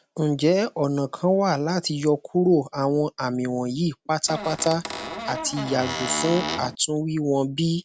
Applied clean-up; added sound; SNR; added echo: none; Squeak / Cupboard open or close; 7 dB; none.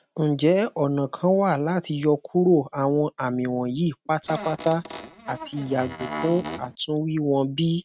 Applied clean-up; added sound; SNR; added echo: neural mask model RNNoise.